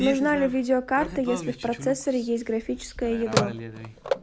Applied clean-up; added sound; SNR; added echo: none; Telephone; 7 dB; none.